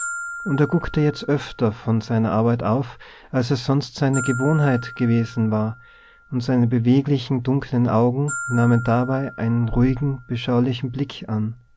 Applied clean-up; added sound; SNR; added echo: none; Glockenspiel; 16 dB; none.